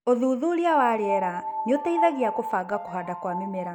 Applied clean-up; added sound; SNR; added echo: none; Piano; 6 dB; none.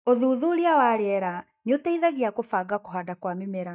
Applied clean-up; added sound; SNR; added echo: neural mask model DeepFilterNet 3.